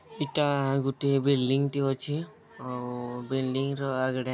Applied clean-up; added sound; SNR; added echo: none; none; none; none.